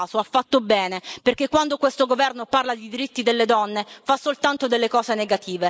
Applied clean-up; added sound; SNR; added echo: neural mask model Resemble Enhance denoiser.